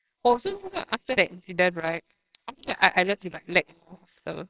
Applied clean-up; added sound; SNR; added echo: neural separator model SepFormer WHAMR!.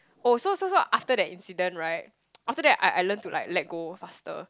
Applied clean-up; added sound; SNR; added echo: none; none; none; none.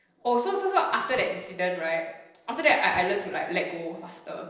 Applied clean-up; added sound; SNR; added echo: neural separator model SepFormer DNS4.